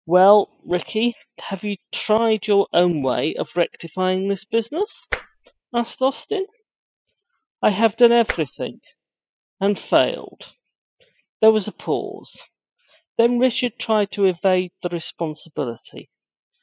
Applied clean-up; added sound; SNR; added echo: classical method spectral subtraction.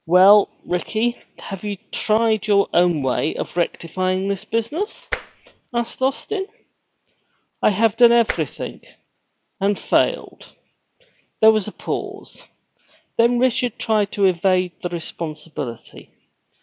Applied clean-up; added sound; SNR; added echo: none; Tap; 9 dB; none.